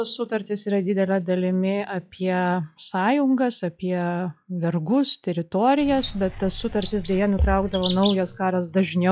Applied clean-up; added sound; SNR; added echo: classical method log-MMSE.